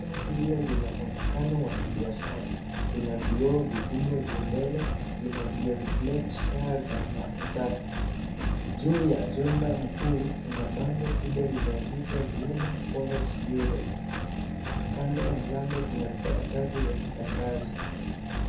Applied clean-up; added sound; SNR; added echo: none; Engine; -1 dB; reverberation time 0.5 s.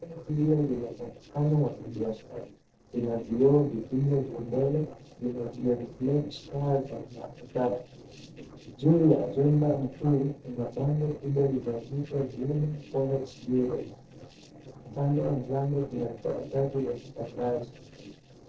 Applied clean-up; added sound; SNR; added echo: neural separator model SepFormer DNS4.